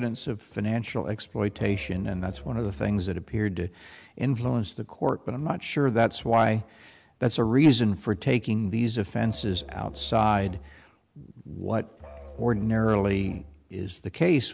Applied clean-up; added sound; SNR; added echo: none; Musical instrument; 17 dB; none.